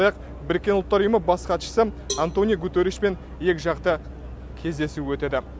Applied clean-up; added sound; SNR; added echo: none; Cowbell; 16 dB; none.